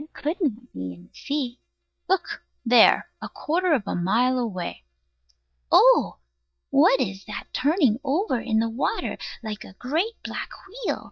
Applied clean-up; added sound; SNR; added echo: neural mask model DeepFilterNet 3.